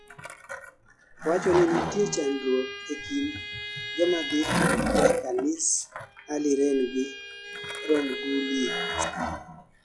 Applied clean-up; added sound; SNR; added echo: classical method log-MMSE.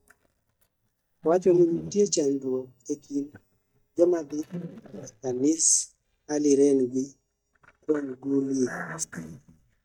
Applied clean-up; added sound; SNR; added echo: neural mask model DeepFilterNet 3.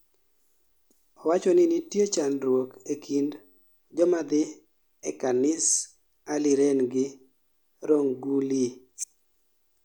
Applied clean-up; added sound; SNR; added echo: none; none; none; none.